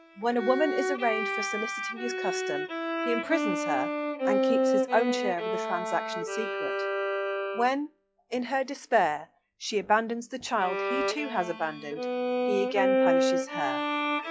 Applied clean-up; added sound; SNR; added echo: classical method log-MMSE.